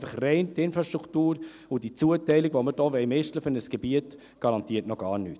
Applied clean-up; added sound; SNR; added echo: none; none; none; none.